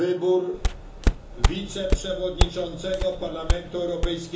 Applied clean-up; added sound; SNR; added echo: none; Walk, footsteps; -2 dB; reverberation time 0.6 s.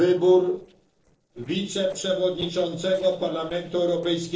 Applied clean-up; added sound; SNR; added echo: neural separator model SepFormer DNS4.